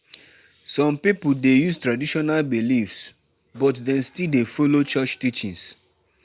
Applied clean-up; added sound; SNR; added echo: none; none; none; none.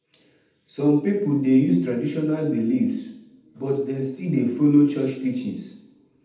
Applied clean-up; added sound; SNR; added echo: none; none; none; reverberation time 0.8 s.